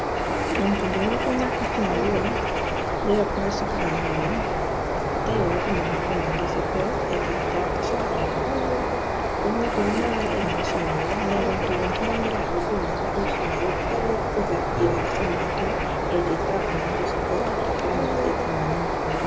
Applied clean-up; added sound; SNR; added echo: none; Bird; -4 dB; none.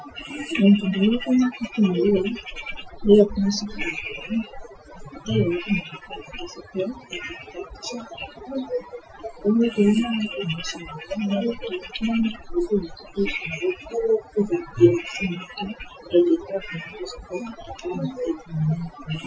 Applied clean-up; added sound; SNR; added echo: classical method Wiener filter.